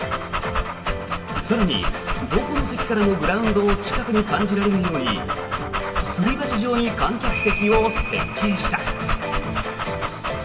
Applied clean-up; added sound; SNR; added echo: none; Dog; 4 dB; reverberation time 2.9 s.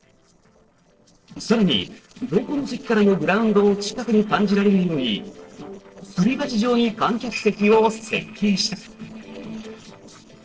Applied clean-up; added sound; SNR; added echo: neural separator model SepFormer DNS4.